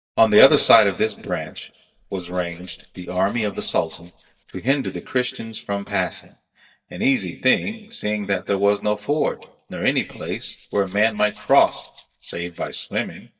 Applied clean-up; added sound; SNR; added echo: neural mask model DeepFilterNet 3.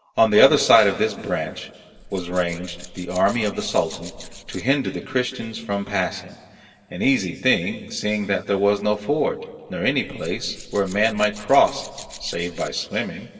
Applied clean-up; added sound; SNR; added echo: none; Tools; 16 dB; reverberation time 2.6 s.